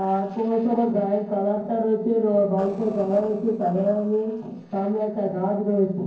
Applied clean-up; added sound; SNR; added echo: neural separator model SepFormer DNS4.